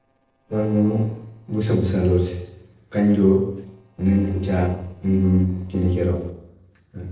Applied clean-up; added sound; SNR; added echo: neural separator model SepFormer DNS4.